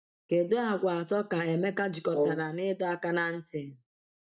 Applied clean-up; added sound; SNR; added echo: neural mask model DeepFilterNet 3.